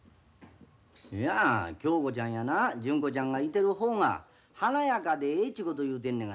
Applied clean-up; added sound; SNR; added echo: none; none; none; none.